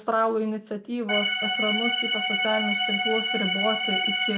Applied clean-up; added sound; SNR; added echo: none; Organ; -4 dB; none.